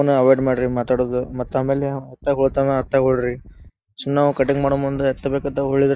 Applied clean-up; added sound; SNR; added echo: neural mask model DeepFilterNet 3.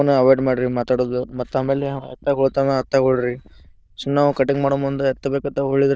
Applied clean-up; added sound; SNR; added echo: neural diffusion model UNIVERSE++.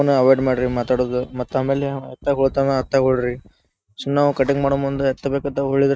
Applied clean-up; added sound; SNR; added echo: neural mask model RNNoise.